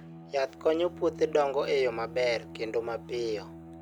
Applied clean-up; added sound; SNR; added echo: none; Bowed string instrument; 15 dB; none.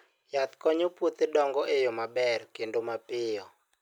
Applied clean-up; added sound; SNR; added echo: none; none; none; none.